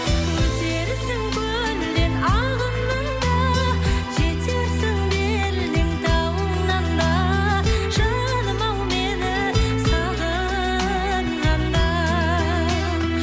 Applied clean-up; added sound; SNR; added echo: none; none; none; none.